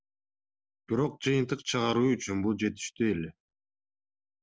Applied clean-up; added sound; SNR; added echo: none; none; none; none.